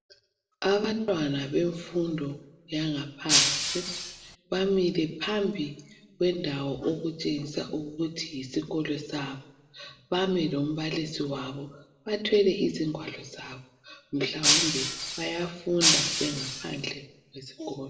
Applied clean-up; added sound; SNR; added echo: none; Shatter; -4 dB; reverberation time 0.7 s.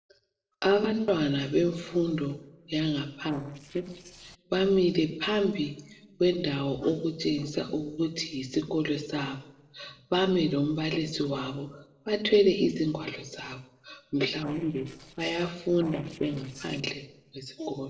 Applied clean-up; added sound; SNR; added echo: neural separator model SepFormer DNS4.